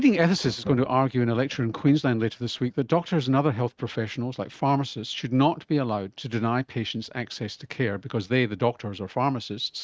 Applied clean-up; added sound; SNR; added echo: neural mask model RNNoise.